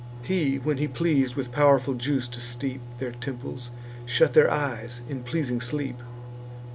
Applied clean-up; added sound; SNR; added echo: none; none; none; none.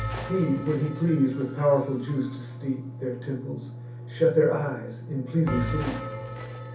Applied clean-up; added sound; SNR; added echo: none; Bell; 11 dB; reverberation time 0.6 s.